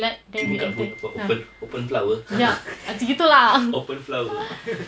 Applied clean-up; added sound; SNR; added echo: none; Glockenspiel; 17 dB; none.